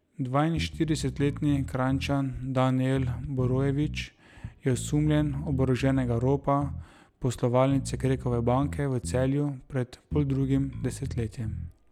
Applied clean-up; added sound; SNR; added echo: none; Bass guitar; 10 dB; none.